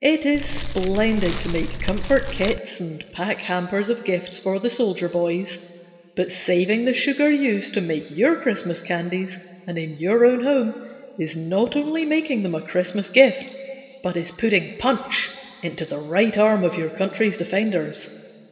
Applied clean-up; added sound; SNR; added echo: none; Fire; 3 dB; reverberation time 2.1 s.